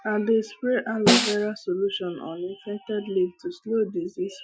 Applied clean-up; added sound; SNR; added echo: classical method Wiener filter.